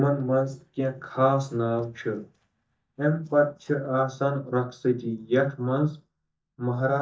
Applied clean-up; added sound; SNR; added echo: neural mask model DeepFilterNet 3.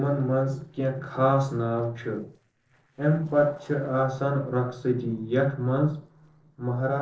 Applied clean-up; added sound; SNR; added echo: neural separator model SepFormer DNS4.